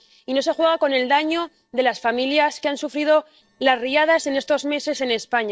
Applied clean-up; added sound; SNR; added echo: neural separator model SepFormer DNS4.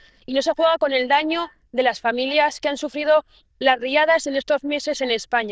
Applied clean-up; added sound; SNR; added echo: neural diffusion model UNIVERSE++.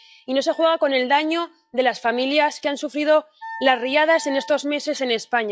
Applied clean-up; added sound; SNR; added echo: classical method log-MMSE.